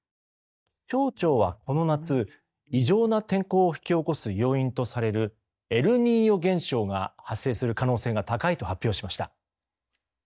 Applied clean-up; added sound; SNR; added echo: neural mask model DeepFilterNet 3.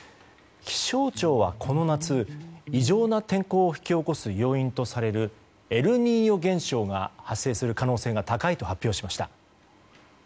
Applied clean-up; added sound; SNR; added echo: none; Electric guitar; 12 dB; none.